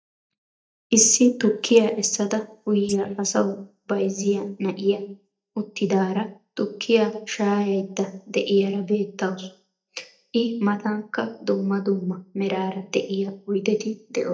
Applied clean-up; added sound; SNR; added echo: neural mask model DeepFilterNet 3.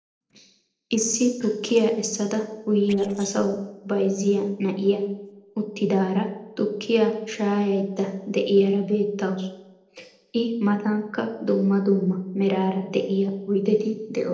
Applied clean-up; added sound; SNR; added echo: neural separator model SepFormer DNS4.